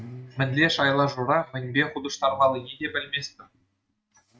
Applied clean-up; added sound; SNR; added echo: neural mask model RNNoise.